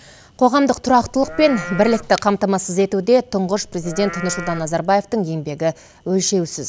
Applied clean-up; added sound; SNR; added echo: none; Livestock, farm animals, working animals; 13 dB; none.